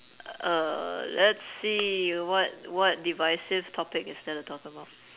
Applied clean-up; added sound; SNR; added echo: none; none; none; none.